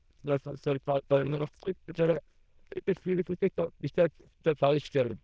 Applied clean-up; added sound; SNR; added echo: neural diffusion model UNIVERSE++.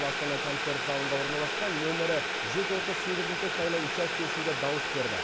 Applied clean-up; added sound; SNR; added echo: none; Boiling; -2 dB; none.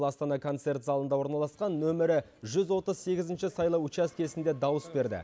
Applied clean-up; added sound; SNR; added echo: none; none; none; none.